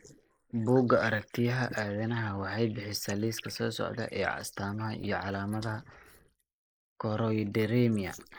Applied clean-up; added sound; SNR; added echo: neural mask model Resemble Enhance denoiser.